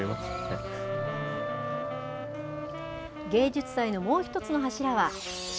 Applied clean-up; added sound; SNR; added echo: none; Wind instrument, woodwind instrument; 11 dB; none.